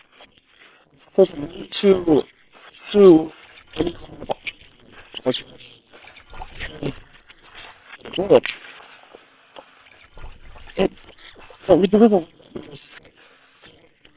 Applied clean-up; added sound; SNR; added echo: neural separator model SepFormer WHAM!.